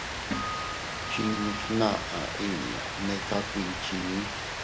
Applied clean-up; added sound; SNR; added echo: none; Acoustic guitar + Rain; 1 dB; none.